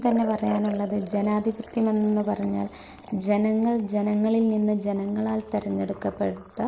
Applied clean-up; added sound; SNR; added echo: none; Liquid; 17 dB; none.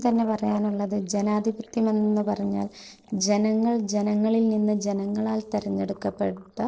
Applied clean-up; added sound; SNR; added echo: neural separator model SepFormer DNS4.